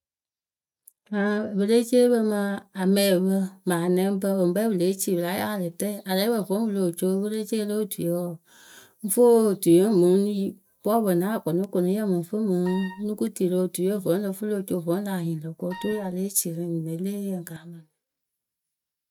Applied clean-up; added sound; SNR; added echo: neural mask model RNNoise.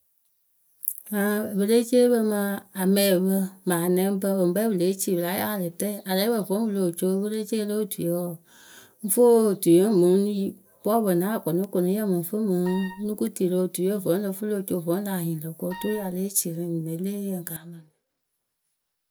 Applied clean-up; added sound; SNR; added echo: none; Wind instrument, woodwind instrument; 17 dB; none.